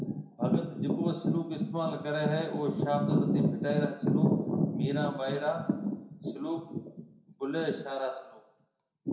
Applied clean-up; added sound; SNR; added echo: none; none; none; reverberation time 0.6 s.